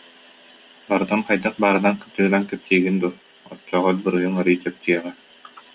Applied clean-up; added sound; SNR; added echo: none; none; none; none.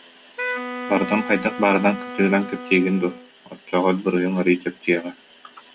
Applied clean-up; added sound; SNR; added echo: none; Wind instrument, woodwind instrument; 10 dB; none.